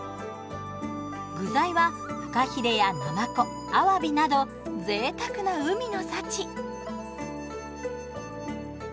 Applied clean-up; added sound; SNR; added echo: none; none; none; none.